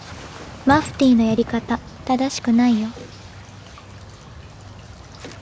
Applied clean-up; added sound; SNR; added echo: none; none; none; none.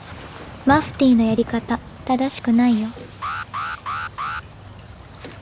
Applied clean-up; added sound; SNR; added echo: none; Alarm; 8 dB; none.